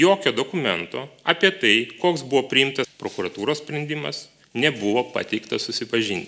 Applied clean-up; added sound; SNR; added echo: none; none; none; none.